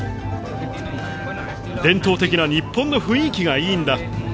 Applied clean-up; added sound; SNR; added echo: none; none; none; none.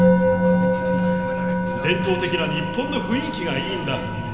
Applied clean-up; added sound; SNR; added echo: none; Musical instrument; -4 dB; reverberation time 2.1 s.